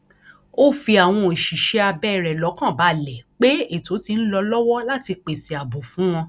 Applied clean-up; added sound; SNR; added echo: none; none; none; none.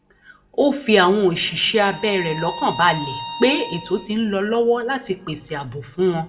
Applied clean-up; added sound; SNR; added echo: none; Bowed string instrument; 12 dB; reverberation time 1.2 s.